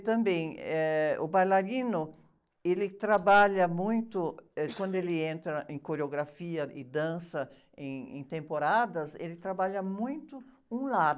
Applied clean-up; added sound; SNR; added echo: neural mask model Resemble Enhance denoiser.